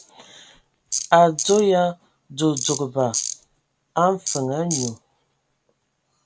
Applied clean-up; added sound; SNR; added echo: none; Tools; 10 dB; none.